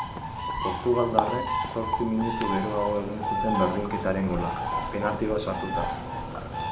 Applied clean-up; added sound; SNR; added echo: none; Bird + Water tap, faucet; 1 dB; none.